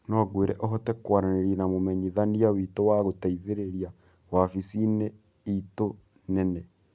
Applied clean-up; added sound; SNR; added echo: none; none; none; none.